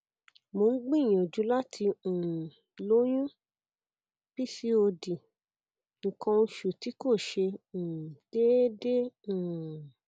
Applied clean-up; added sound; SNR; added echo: none; none; none; none.